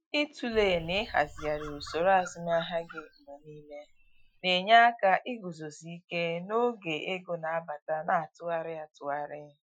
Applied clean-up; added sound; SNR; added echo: classical method Wiener filter.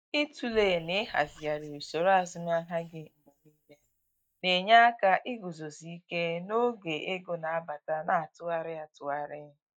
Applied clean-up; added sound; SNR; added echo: neural mask model DeepFilterNet 3.